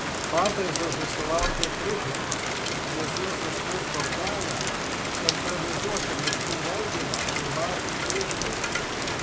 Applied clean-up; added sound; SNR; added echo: none; Rain; -5 dB; none.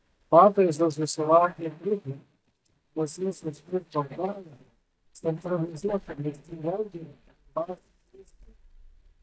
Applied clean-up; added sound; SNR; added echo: neural mask model DeepFilterNet 3.